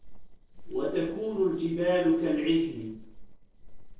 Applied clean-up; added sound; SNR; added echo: neural separator model SepFormer DNS4.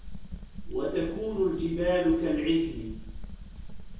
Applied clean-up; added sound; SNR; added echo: none; Fire; 9 dB; reverberation time 0.6 s.